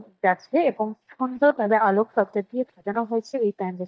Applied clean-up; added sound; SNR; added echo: neural mask model DeepFilterNet 3.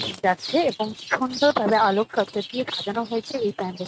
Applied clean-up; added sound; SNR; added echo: neural mask model RNNoise.